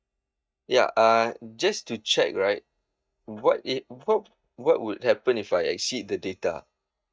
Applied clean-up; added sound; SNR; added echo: neural mask model DeepFilterNet 3.